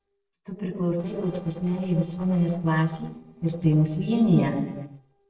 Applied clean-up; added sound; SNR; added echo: neural separator model SepFormer DNS4.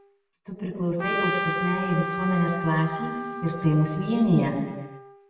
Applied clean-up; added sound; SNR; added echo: none; Trumpet; 6 dB; reverberation time 1.2 s.